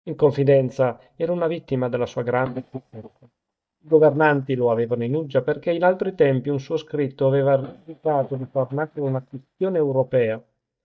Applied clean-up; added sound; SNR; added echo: neural mask model DeepFilterNet 3.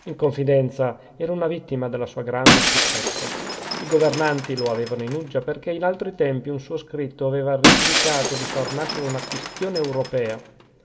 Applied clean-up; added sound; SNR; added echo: none; Shatter; 0 dB; reverberation time 0.3 s.